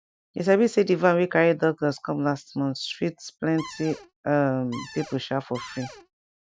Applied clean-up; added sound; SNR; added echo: none; Cupboard open or close; 15 dB; none.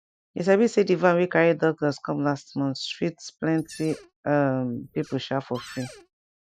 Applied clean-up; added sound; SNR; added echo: neural mask model Resemble Enhance denoiser.